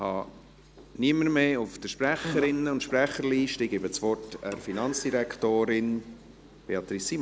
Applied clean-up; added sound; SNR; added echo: none; Fart; 7 dB; none.